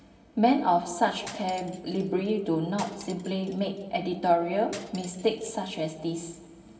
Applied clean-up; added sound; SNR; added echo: none; Cutlery, silverware; 20 dB; reverberation time 1.7 s.